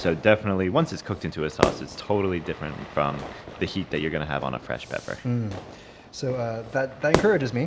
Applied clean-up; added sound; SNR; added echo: none; Fire / Fireworks; 7 dB; none.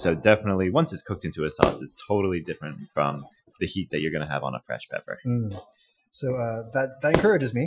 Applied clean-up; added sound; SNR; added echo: classical method Wiener filter.